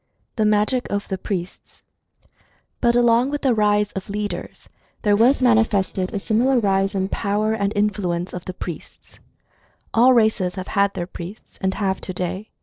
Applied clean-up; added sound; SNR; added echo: neural separator model SepFormer DNS4.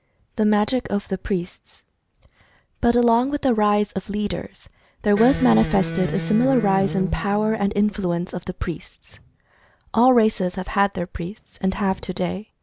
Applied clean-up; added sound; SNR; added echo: none; Electric guitar; 7 dB; none.